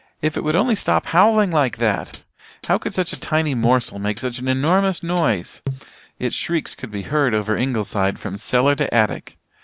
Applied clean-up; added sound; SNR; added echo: none; Hi-hat; 14 dB; none.